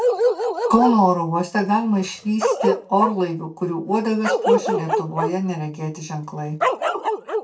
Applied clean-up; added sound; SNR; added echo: none; Bark; 2 dB; reverberation time 0.2 s.